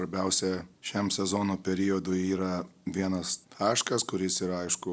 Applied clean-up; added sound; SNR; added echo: none; none; none; none.